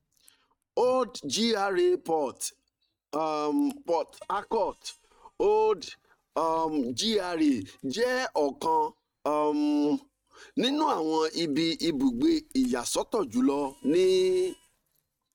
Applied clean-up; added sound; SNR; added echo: neural mask model RNNoise.